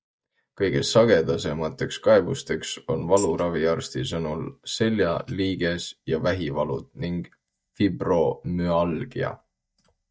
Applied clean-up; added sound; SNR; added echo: neural mask model DeepFilterNet 3.